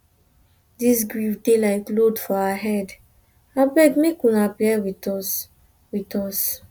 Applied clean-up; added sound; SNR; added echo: none; none; none; none.